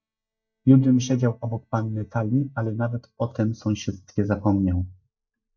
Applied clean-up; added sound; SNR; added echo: neural mask model DeepFilterNet 3.